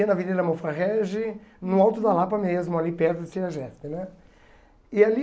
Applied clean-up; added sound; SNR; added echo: none; none; none; none.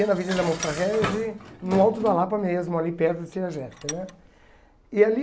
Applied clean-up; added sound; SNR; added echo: none; Dishes, pots, and pans + Tools; 12 dB; none.